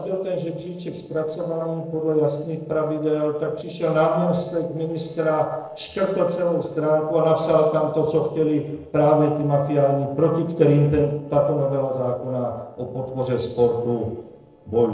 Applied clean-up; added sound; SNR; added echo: neural separator model SepFormer DNS4.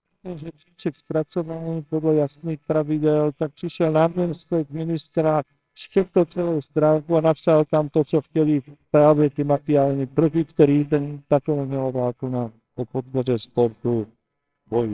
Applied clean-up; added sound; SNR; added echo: neural separator model SepFormer WHAMR!.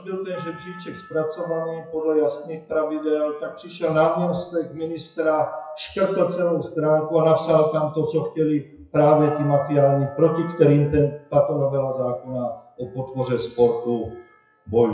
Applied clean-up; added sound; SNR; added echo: classical method WPE with log-MMSE.